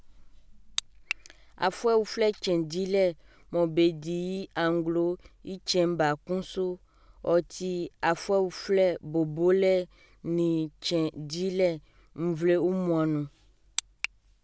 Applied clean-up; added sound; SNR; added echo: none; none; none; none.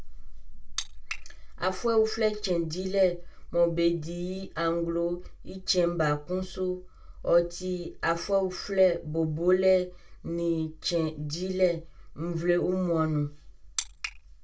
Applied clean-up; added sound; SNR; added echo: none; none; none; reverberation time 0.2 s.